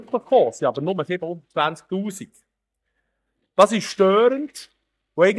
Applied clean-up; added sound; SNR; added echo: neural mask model DeepFilterNet 3.